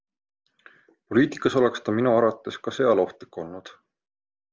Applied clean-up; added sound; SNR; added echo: none; none; none; none.